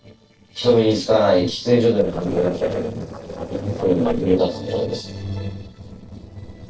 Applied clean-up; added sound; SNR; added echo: neural separator model SepFormer DNS4.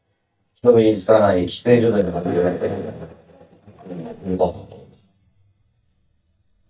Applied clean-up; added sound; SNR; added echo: neural mask model DeepFilterNet 3.